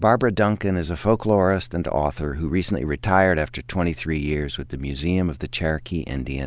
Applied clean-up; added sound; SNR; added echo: none; none; none; none.